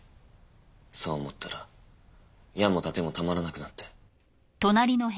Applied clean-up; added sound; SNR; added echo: none; none; none; none.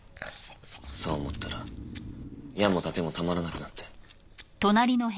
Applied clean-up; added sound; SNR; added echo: none; Chewing, mastication + Breathing; 12 dB; none.